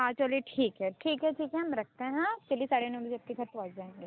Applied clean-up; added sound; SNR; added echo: none; none; none; none.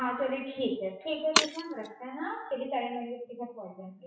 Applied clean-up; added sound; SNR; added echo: classical method WPE with log-MMSE.